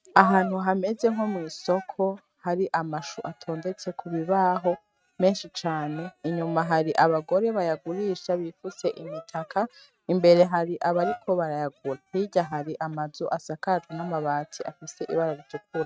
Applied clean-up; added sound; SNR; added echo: neural mask model RNNoise.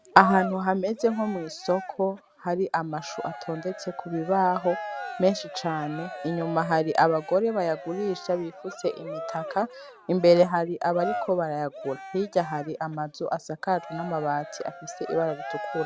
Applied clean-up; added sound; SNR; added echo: none; Cheering; 12 dB; none.